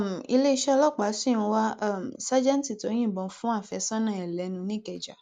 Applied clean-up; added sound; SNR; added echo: neural mask model Resemble Enhance denoiser.